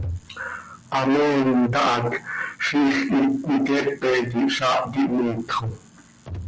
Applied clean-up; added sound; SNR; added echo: none; none; none; none.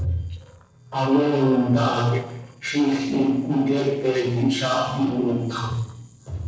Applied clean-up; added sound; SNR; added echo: neural separator model SepFormer DNS4.